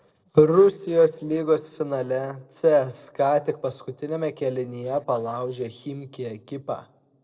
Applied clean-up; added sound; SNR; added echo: neural separator model SepFormer DNS4.